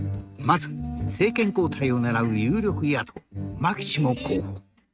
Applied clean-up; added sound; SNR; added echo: neural mask model RNNoise.